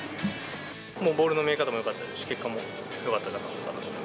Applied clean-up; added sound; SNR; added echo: none; Snare drum; 12 dB; none.